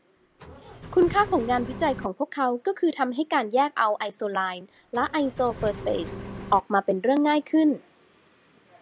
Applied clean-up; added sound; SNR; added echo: none; Engine; 12 dB; none.